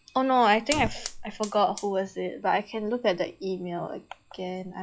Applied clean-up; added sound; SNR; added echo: classical method log-MMSE.